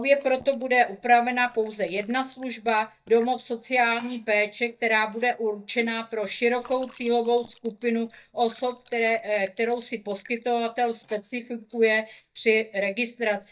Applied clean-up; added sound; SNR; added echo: neural mask model DeepFilterNet 3.